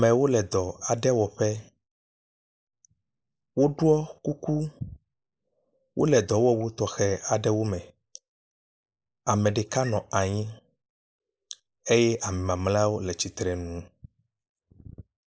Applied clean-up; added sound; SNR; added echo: neural mask model Resemble Enhance denoiser.